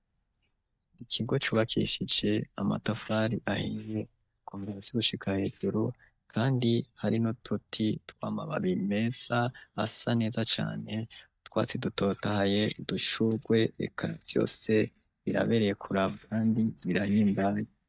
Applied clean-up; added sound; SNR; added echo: neural mask model DeepFilterNet 3.